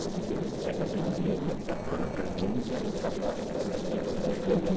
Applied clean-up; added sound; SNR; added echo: neural separator model SepFormer DNS4.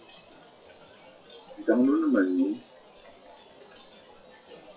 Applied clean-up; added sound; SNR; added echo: classical method WPE with log-MMSE.